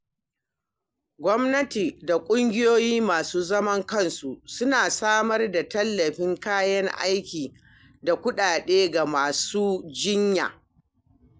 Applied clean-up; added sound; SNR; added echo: none; none; none; none.